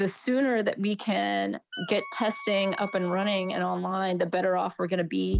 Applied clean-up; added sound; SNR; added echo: none; Wind instrument, woodwind instrument; 15 dB; none.